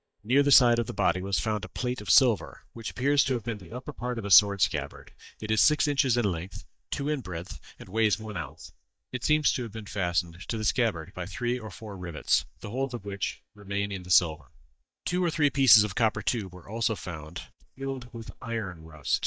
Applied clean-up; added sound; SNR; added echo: neural mask model DeepFilterNet 3.